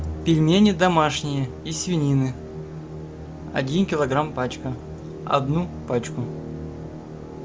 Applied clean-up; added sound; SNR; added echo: none; Musical instrument; 11 dB; none.